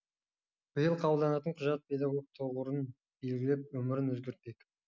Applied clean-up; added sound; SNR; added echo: none; none; none; none.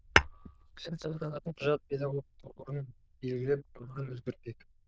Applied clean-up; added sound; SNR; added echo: neural diffusion model UNIVERSE++.